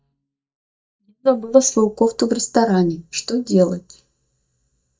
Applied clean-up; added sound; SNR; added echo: neural mask model DeepFilterNet 3.